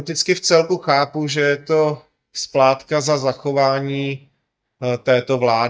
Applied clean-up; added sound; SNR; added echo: neural mask model DeepFilterNet 3.